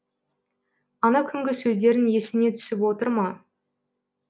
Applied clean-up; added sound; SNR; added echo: none; none; none; none.